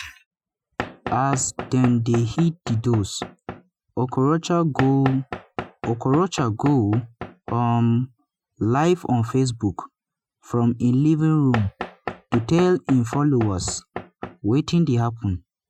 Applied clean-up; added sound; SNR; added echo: classical method Wiener filter.